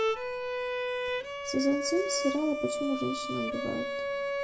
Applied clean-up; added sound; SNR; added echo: none; Bowed string instrument; 0 dB; reverberation time 1.2 s.